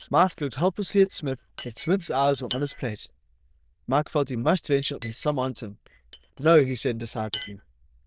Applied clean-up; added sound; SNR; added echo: neural diffusion model UNIVERSE++.